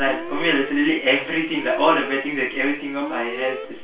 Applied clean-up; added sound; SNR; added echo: none; Alarm; 13 dB; reverberation time 0.3 s.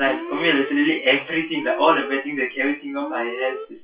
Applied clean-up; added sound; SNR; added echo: classical method WPE with log-MMSE.